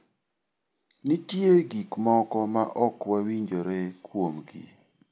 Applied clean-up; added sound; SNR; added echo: none; none; none; none.